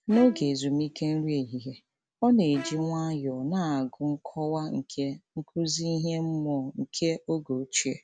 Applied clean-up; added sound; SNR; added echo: none; Bowed string instrument; 18 dB; none.